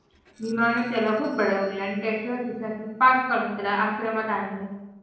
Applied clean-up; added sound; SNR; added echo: neural separator model SepFormer DNS4.